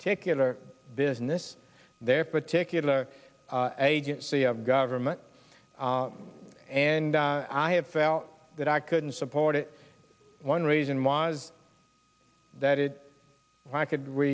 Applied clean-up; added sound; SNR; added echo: none; none; none; none.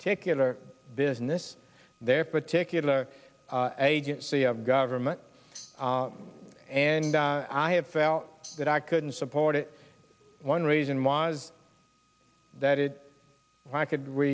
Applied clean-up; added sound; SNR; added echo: none; Tambourine; 19 dB; none.